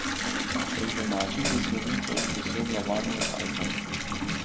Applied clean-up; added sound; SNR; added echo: none; Bathtub (filling or washing) / Water tap, faucet + Hi-hat; -4 dB; none.